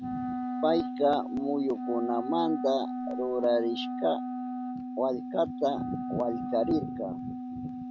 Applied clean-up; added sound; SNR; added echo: none; Wind instrument, woodwind instrument; 4 dB; none.